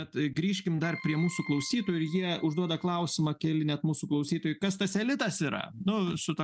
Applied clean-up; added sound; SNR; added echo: none; Keyboard (musical); 16 dB; none.